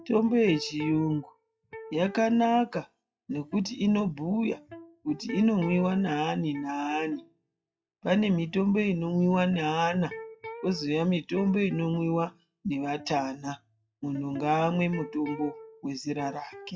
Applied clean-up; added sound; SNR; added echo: classical method log-MMSE.